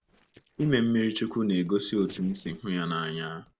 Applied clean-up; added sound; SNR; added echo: neural separator model SepFormer DNS4.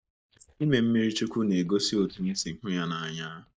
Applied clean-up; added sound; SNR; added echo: neural mask model DeepFilterNet 3.